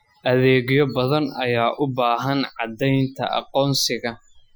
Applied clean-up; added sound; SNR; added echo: classical method Wiener filter.